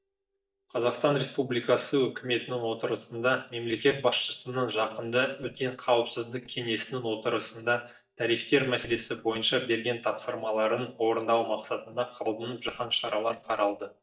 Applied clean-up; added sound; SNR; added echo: neural mask model DeepFilterNet 3.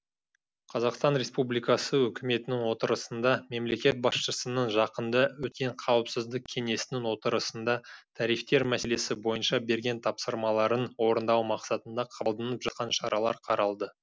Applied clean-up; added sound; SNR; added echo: none; none; none; none.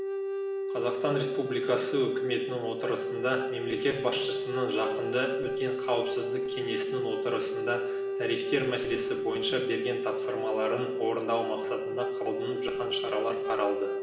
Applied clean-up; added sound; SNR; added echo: none; Wind instrument, woodwind instrument; 1 dB; reverberation time 1.0 s.